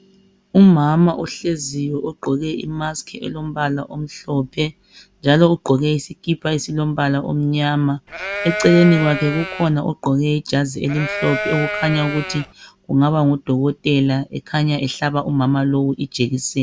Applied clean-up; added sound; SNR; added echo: none; Livestock, farm animals, working animals; 7 dB; none.